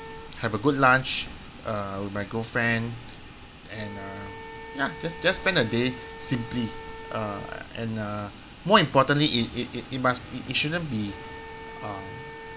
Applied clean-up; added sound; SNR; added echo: none; Wind instrument, woodwind instrument; 17 dB; none.